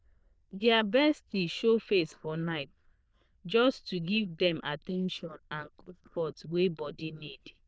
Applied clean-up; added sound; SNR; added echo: neural diffusion model UNIVERSE++.